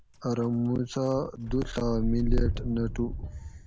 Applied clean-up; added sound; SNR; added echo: none; Engine starting / Motor vehicle (road); 3 dB; none.